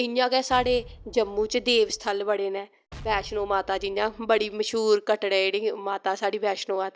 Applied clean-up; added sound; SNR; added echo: none; Explosion; 19 dB; none.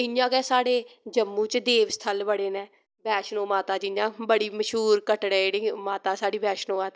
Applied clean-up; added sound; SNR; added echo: none; none; none; none.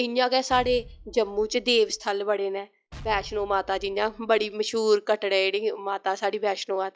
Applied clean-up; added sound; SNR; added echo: classical method log-MMSE.